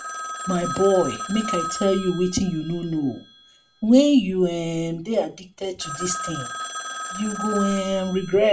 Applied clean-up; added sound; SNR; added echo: none; Telephone; 10 dB; reverberation time 0.3 s.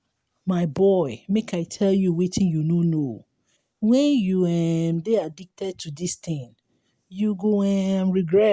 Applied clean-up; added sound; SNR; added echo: none; none; none; none.